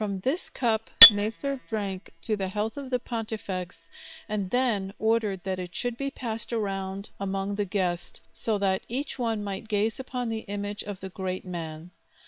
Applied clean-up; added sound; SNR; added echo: neural separator model SepFormer WHAM!.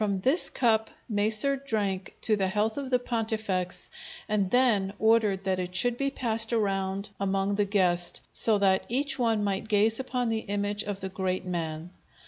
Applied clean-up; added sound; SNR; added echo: none; none; none; none.